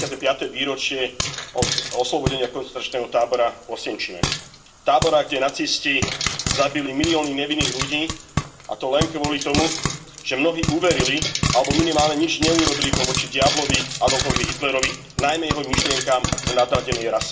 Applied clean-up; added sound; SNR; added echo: none; Frying (food); 3 dB; reverberation time 1.3 s.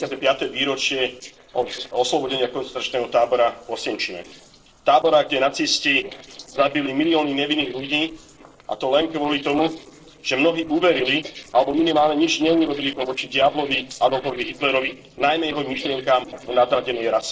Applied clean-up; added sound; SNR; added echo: neural separator model SepFormer DNS4.